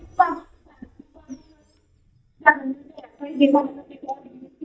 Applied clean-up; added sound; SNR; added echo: neural mask model DeepFilterNet 3.